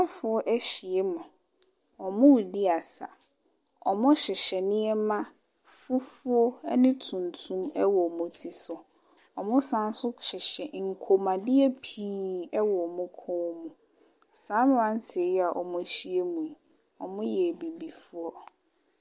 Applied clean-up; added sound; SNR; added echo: none; none; none; none.